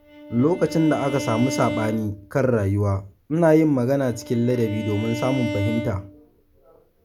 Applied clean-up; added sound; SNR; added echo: none; Bowed string instrument; 11 dB; none.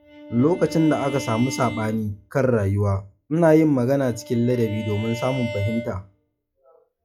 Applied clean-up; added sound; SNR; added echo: classical method log-MMSE.